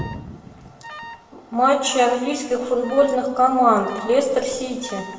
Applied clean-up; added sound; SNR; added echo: none; Alarm; 19 dB; reverberation time 1.2 s.